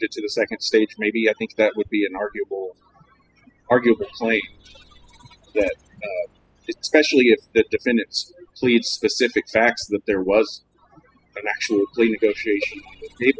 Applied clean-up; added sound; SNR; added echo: classical method spectral subtraction.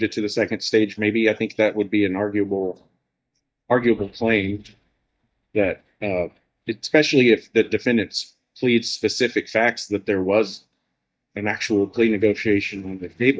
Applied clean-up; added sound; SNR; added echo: neural mask model DeepFilterNet 3.